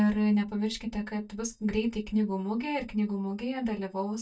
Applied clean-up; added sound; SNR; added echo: neural mask model DeepFilterNet 3.